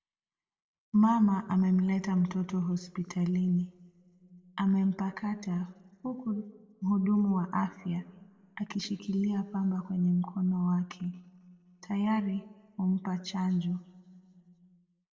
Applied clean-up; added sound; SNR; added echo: none; none; none; reverberation time 1.5 s.